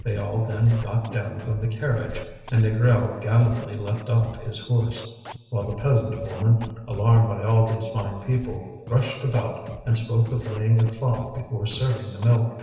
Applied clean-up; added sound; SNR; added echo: none; Scratching (performance technique); 17 dB; reverberation time 1.3 s.